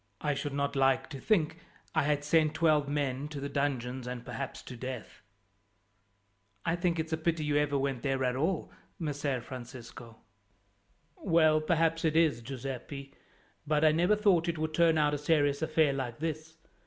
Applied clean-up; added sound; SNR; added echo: none; none; none; none.